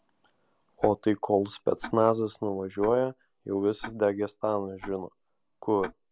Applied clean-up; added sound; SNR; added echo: none; Tick-tock; 19 dB; none.